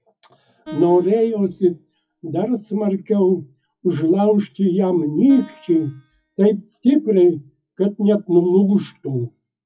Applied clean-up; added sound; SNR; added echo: classical method WPE with log-MMSE.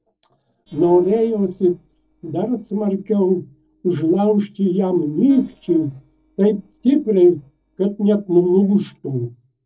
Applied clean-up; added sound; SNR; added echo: neural separator model SepFormer DNS4.